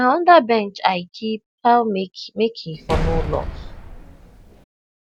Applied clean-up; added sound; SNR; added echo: none; Slam; 6 dB; none.